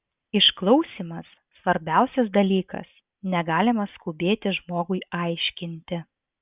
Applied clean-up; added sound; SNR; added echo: none; none; none; none.